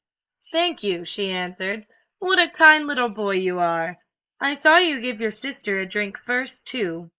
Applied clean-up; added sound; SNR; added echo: neural mask model Resemble Enhance denoiser.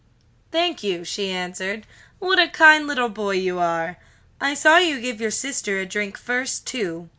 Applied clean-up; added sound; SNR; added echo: none; none; none; none.